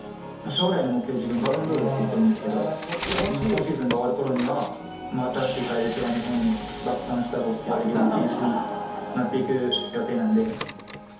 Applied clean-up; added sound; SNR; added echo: none; Bird; 11 dB; reverberation time 0.6 s.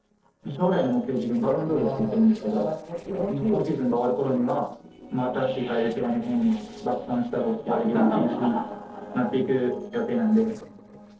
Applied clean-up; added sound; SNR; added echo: neural separator model SepFormer DNS4.